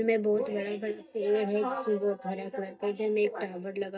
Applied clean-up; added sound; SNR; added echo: neural mask model DeepFilterNet 3.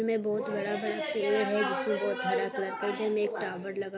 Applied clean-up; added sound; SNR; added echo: none; none; none; none.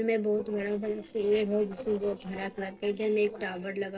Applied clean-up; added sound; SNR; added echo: neural separator model SepFormer DNS4.